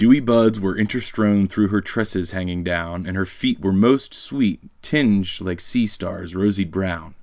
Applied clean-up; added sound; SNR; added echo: none; none; none; none.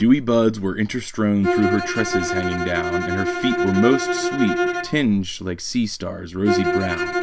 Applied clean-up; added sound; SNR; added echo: none; Bowed string instrument; 3 dB; none.